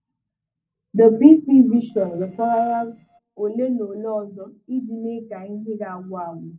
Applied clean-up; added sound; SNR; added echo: neural separator model SepFormer DNS4.